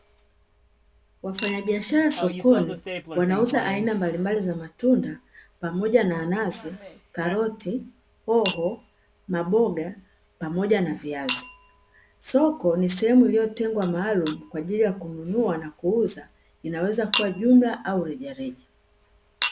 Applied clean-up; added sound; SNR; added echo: none; Chink, clink; 7 dB; none.